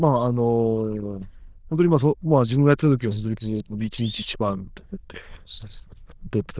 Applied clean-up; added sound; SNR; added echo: neural diffusion model UNIVERSE++.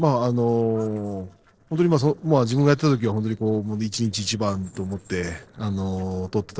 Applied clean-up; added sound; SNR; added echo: neural separator model SepFormer DNS4.